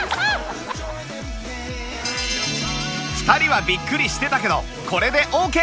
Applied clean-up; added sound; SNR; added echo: none; Electric guitar / Strum; 12 dB; none.